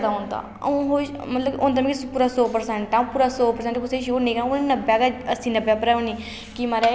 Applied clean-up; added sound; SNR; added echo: none; none; none; none.